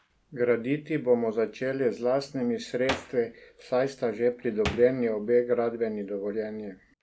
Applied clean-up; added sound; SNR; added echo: none; Hands; 16 dB; none.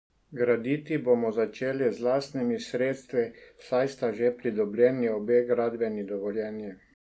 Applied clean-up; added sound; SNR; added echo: none; none; none; none.